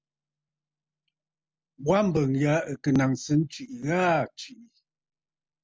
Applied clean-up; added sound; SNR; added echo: none; none; none; none.